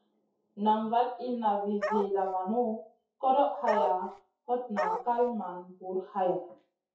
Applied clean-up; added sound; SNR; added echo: classical method WPE with log-MMSE.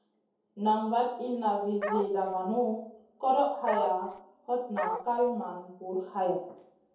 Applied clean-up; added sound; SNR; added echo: none; Bark; 4 dB; reverberation time 0.7 s.